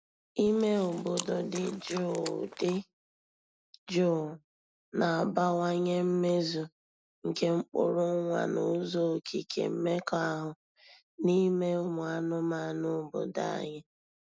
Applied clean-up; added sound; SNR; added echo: none; Chewing, mastication; 13 dB; none.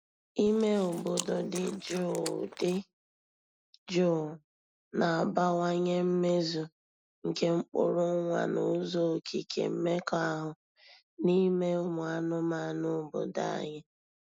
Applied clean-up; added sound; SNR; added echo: neural mask model Resemble Enhance denoiser.